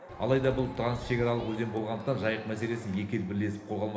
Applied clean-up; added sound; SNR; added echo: none; Crowd; 14 dB; reverberation time 1.1 s.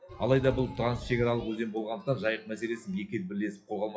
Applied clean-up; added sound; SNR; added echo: classical method WPE with log-MMSE.